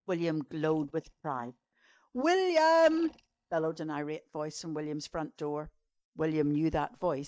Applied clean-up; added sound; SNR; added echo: neural mask model DeepFilterNet 3.